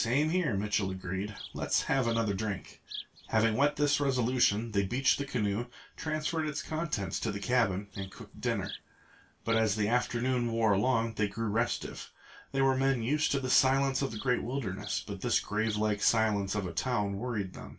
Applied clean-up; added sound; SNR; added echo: none; Insect; 18 dB; reverberation time 0.2 s.